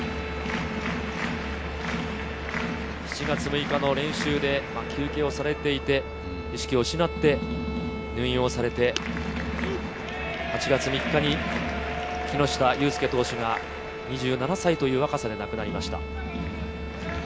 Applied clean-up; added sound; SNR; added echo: none; Bowed string instrument; 12 dB; none.